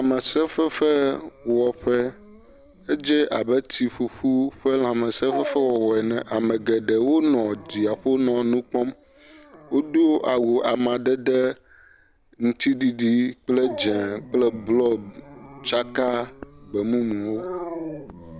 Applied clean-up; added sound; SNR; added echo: none; Dog; 17 dB; none.